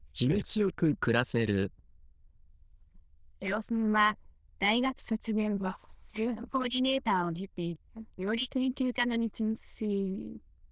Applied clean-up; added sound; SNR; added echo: neural diffusion model UNIVERSE++.